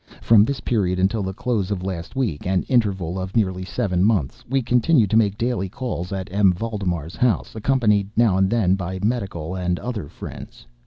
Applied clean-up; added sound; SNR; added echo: none; none; none; none.